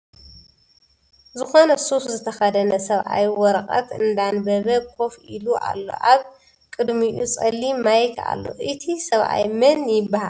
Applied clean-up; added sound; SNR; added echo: none; none; none; none.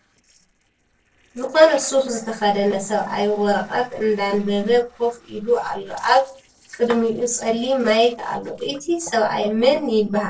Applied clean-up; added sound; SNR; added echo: neural separator model SepFormer DNS4.